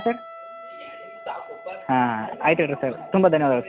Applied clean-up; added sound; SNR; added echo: none; Wind instrument, woodwind instrument; 18 dB; none.